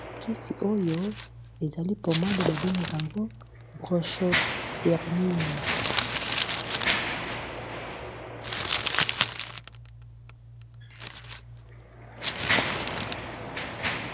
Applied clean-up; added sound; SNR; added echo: none; Mechanisms + Crumpling, crinkling; -1 dB; none.